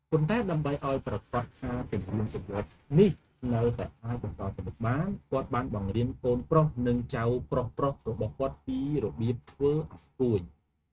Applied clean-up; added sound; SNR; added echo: neural mask model RNNoise.